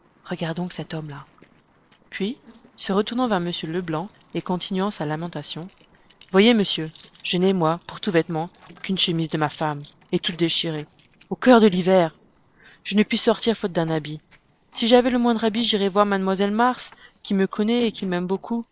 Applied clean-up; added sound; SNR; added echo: neural separator model SepFormer DNS4.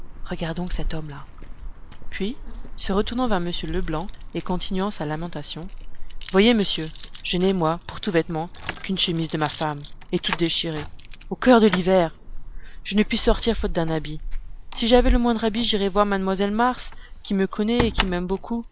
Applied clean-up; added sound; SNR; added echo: none; Keys jangling; 5 dB; none.